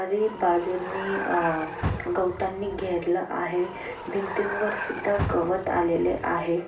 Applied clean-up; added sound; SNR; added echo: none; Vehicle; 8 dB; reverberation time 0.3 s.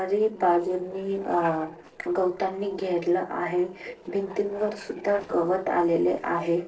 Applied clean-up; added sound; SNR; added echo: neural separator model SepFormer DNS4.